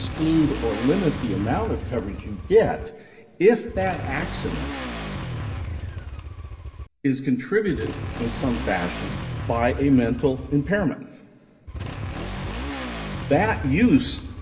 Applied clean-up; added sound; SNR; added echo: none; Motorcycle / Accelerating, revving, vroom; 7 dB; reverberation time 2.8 s.